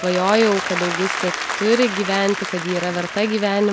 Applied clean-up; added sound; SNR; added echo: none; Applause; 6 dB; none.